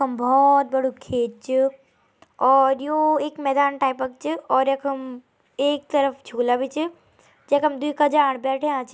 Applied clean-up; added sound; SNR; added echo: none; none; none; none.